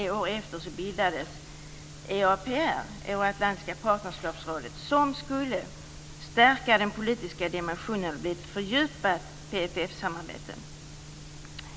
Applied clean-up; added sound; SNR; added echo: none; none; none; none.